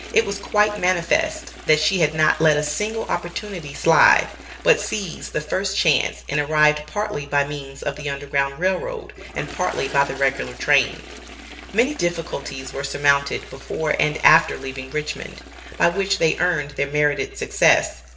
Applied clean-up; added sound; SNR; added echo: none; Toilet flush; 20 dB; reverberation time 0.6 s.